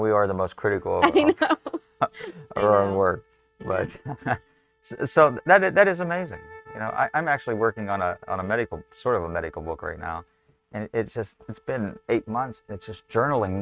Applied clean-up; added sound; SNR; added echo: neural mask model RNNoise.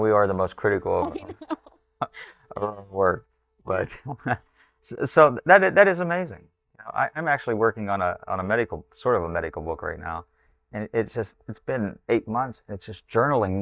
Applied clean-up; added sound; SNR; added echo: neural mask model DeepFilterNet 3.